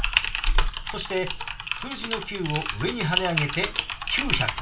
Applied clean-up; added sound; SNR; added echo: none; Typing; -3 dB; reverberation time 0.2 s.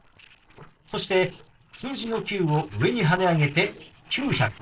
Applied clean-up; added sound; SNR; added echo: neural separator model SepFormer DNS4.